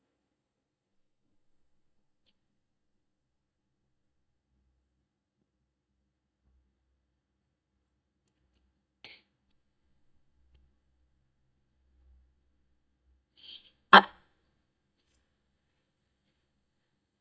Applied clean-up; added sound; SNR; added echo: neural mask model DeepFilterNet 3.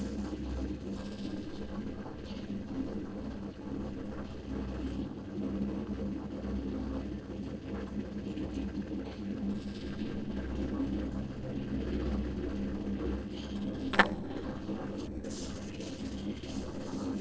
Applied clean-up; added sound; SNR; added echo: neural separator model SepFormer DNS4.